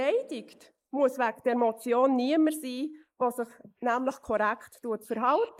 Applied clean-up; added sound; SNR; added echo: neural mask model Resemble Enhance denoiser.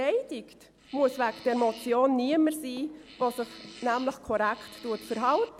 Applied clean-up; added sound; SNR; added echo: none; Fart; 20 dB; none.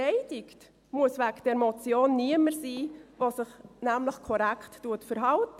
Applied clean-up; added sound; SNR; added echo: none; none; none; none.